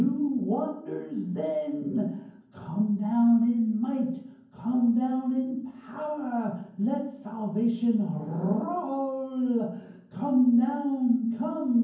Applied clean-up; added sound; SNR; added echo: none; none; none; reverberation time 0.9 s.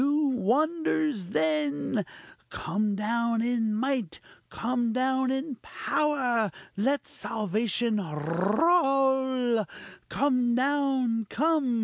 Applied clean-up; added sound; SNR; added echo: none; none; none; none.